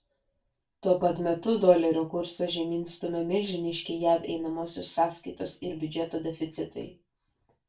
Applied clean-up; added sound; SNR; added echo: none; none; none; reverberation time 0.2 s.